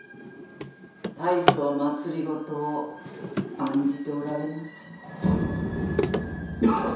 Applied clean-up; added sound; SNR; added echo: none; Drawer open or close; 5 dB; reverberation time 0.7 s.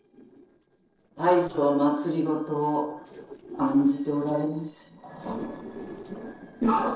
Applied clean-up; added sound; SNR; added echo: neural separator model SepFormer DNS4.